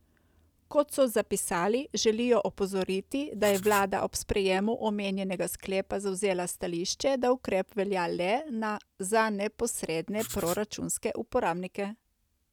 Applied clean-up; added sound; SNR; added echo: none; Writing; 12 dB; none.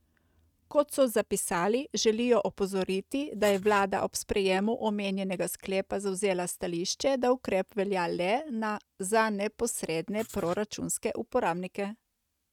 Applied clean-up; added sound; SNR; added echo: neural mask model RNNoise.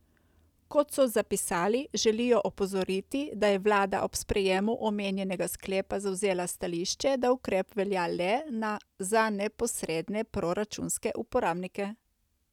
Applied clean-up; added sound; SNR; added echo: none; none; none; none.